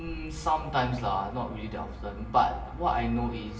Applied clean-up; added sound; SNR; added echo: none; Boom; 18 dB; reverberation time 0.8 s.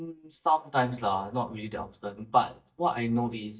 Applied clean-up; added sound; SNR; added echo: neural mask model DeepFilterNet 3.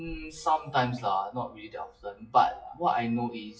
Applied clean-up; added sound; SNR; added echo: classical method WPE with log-MMSE.